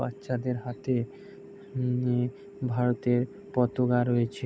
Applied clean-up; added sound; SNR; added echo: none; none; none; none.